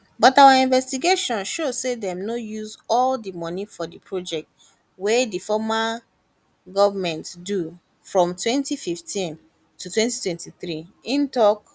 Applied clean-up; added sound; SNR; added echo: none; none; none; none.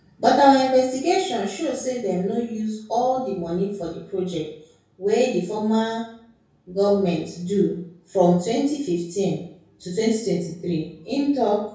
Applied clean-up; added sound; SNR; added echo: none; none; none; reverberation time 0.6 s.